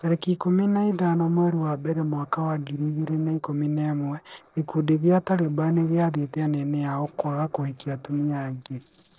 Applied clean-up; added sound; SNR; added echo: neural separator model SepFormer DNS4.